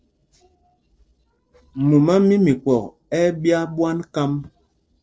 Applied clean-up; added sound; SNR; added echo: neural separator model SepFormer DNS4.